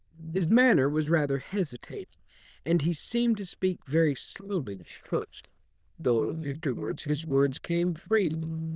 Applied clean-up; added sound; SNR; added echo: neural diffusion model UNIVERSE++.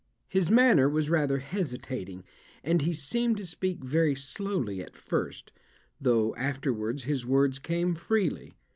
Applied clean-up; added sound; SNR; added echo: none; none; none; none.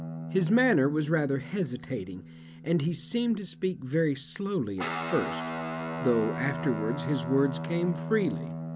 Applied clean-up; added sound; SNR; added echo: none; Guitar; 8 dB; none.